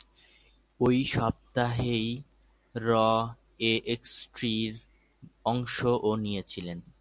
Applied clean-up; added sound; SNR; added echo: none; none; none; none.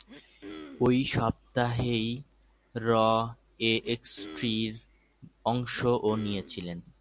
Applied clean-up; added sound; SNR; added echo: none; Cough; 17 dB; none.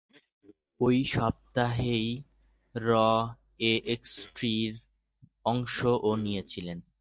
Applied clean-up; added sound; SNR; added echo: neural mask model DeepFilterNet 3.